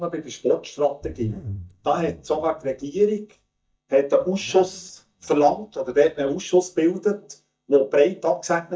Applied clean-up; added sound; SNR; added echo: neural mask model DeepFilterNet 3.